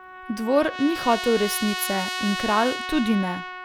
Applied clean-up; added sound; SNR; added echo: none; Trumpet; 7 dB; none.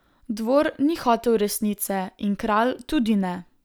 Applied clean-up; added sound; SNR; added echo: none; none; none; none.